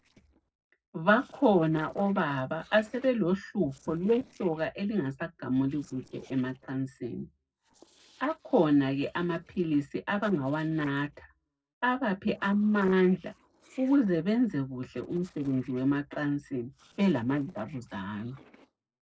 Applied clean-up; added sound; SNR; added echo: neural separator model SepFormer DNS4.